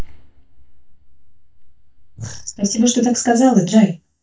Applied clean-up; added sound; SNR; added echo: neural mask model DeepFilterNet 3.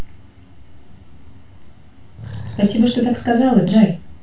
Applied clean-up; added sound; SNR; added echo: none; Animal; 16 dB; reverberation time 0.2 s.